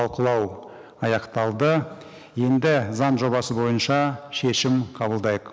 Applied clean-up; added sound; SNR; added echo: none; none; none; none.